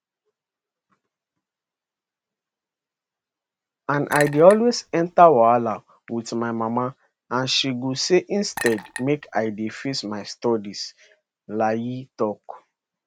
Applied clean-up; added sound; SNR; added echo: none; Chink, clink; 11 dB; none.